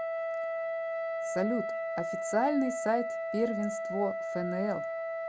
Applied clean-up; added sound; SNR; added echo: none; Wind instrument, woodwind instrument; 1 dB; none.